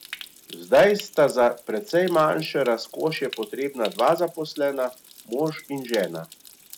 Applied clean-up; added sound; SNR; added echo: none; Stream; 19 dB; none.